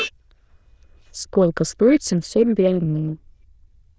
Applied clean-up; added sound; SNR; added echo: neural diffusion model UNIVERSE++.